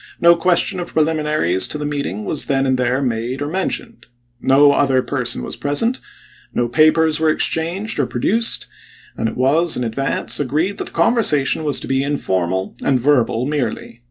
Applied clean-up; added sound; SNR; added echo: none; none; none; none.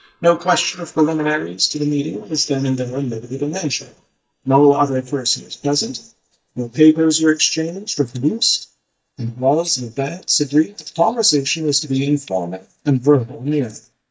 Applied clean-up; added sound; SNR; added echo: neural mask model DeepFilterNet 3.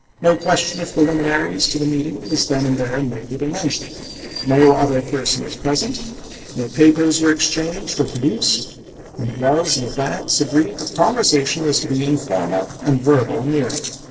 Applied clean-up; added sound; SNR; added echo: neural separator model SepFormer DNS4.